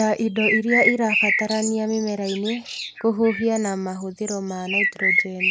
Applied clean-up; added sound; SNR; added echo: neural mask model Resemble Enhance denoiser.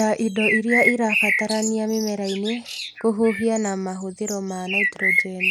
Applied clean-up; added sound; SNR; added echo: none; Bird; 2 dB; none.